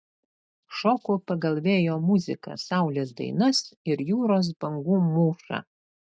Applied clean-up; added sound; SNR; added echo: none; none; none; none.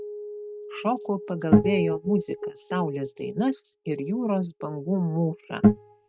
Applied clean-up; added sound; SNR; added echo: neural mask model RNNoise.